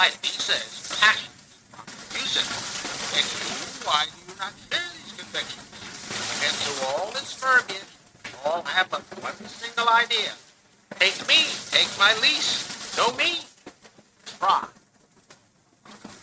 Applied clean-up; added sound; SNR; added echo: neural mask model RNNoise.